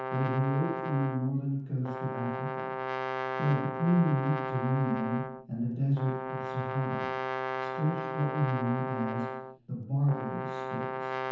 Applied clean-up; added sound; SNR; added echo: none; Brass instrument; 4 dB; reverberation time 0.9 s.